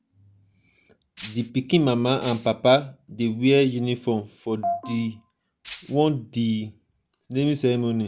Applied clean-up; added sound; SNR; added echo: none; Rattle (instrument); 5 dB; none.